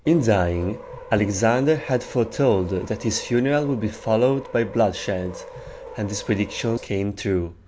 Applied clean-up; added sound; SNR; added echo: none; Subway, metro, underground; 16 dB; none.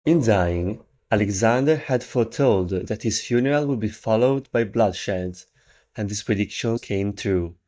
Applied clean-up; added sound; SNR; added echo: neural mask model DeepFilterNet 3.